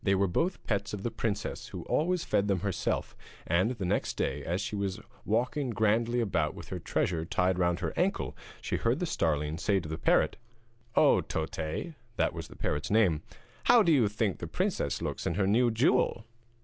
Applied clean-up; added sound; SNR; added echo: none; none; none; none.